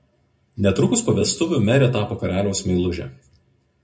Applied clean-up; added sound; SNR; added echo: none; none; none; reverberation time 0.2 s.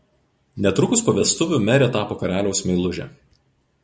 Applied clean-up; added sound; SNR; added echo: none; none; none; none.